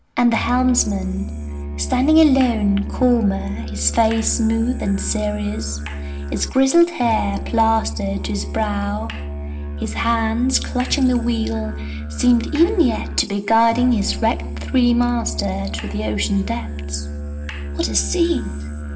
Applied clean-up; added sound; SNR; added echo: none; Musical instrument; 7 dB; reverberation time 1.5 s.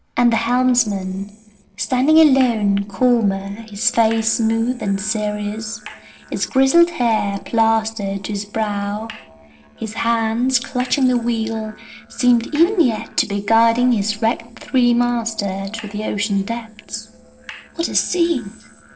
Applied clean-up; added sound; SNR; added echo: neural separator model SepFormer DNS4.